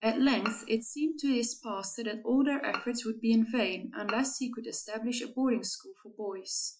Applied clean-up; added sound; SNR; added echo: classical method Wiener filter.